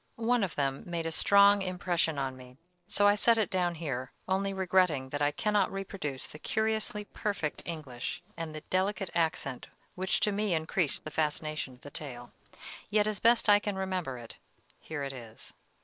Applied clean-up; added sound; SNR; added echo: neural separator model SepFormer DNS4.